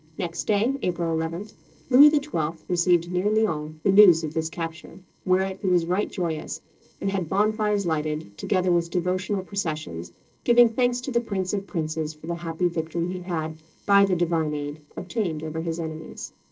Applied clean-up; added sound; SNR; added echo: neural separator model SepFormer DNS4.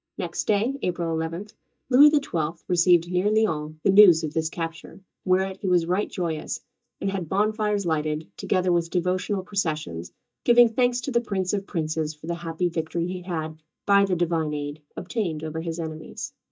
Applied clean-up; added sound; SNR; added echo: neural mask model DeepFilterNet 3.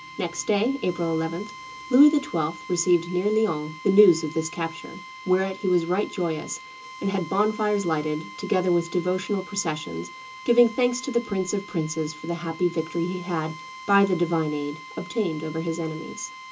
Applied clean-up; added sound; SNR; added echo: none; Drill; 16 dB; reverberation time 0.2 s.